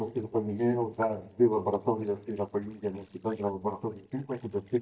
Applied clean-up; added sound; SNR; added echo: neural mask model DeepFilterNet 3.